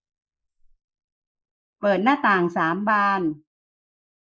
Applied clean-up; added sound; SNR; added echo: neural mask model Resemble Enhance denoiser.